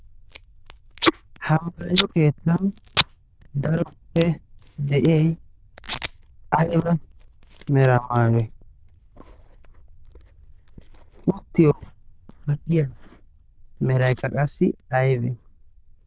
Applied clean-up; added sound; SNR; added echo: neural diffusion model UNIVERSE++.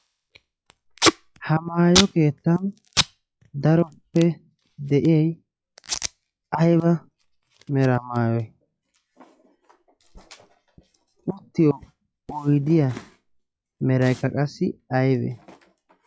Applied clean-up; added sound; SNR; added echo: classical method log-MMSE.